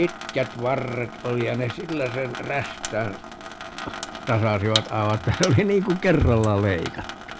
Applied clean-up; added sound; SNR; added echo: none; Sink (filling or washing) / Water tap, faucet; 11 dB; none.